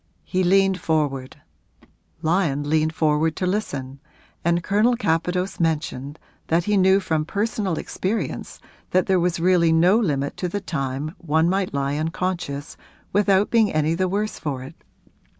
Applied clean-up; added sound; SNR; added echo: none; none; none; none.